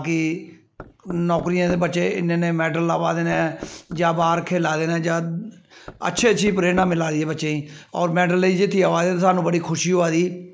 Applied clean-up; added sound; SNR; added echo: neural mask model Resemble Enhance denoiser.